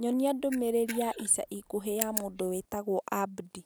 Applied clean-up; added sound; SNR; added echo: none; Camera; 11 dB; none.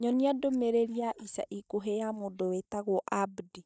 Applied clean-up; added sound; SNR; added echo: neural mask model DeepFilterNet 3.